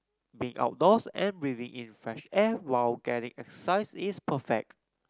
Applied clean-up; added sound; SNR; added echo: none; none; none; none.